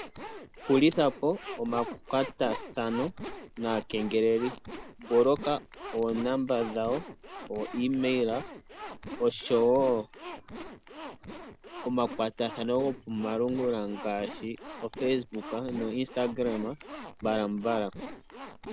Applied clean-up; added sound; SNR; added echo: none; Zipper (clothing); 12 dB; none.